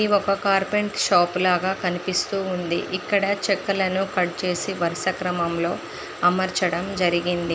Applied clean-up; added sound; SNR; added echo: none; none; none; none.